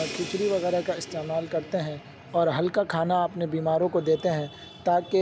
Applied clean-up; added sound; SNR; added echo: none; Crash cymbal; 18 dB; none.